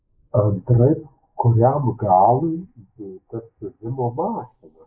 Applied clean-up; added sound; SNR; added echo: neural mask model Resemble Enhance denoiser.